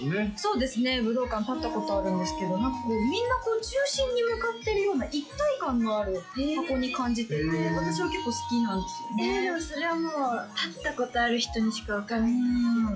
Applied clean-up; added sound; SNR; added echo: classical method log-MMSE.